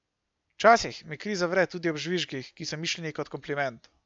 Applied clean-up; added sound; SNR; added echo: none; none; none; none.